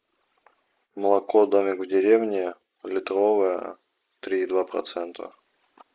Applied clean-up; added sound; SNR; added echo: neural mask model Resemble Enhance denoiser.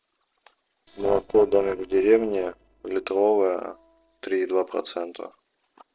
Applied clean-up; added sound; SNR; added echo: neural separator model SepFormer DNS4.